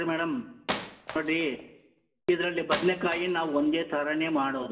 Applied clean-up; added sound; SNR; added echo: none; Wood; 10 dB; reverberation time 0.7 s.